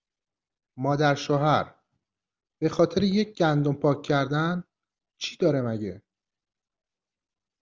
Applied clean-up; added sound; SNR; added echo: none; none; none; none.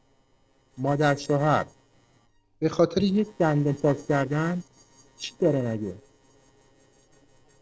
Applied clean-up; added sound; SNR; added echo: neural separator model SepFormer DNS4.